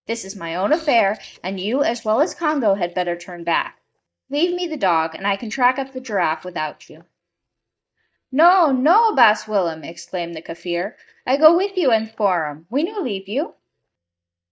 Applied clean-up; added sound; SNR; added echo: neural mask model DeepFilterNet 3.